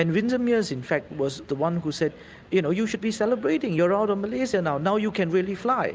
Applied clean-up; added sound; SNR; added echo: none; none; none; none.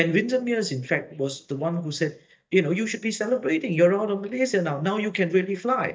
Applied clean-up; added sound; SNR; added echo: neural mask model DeepFilterNet 3.